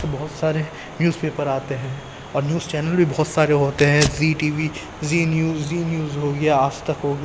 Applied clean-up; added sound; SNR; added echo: none; Tearing; 16 dB; none.